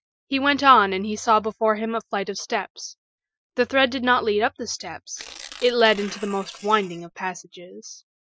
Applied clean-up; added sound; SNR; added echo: classical method Wiener filter.